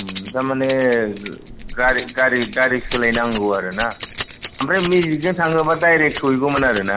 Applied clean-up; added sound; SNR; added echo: none; Keys jangling; 13 dB; none.